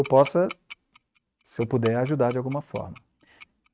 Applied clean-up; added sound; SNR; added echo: neural mask model RNNoise.